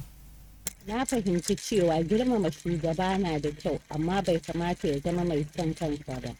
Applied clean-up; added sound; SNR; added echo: neural mask model RNNoise.